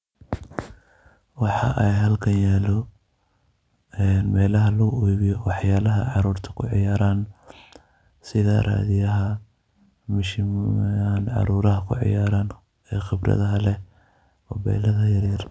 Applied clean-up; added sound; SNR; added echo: none; none; none; none.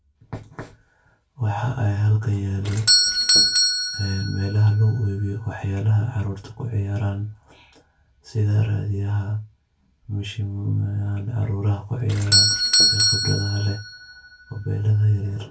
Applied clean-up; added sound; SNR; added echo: none; Doorbell; 2 dB; reverberation time 0.2 s.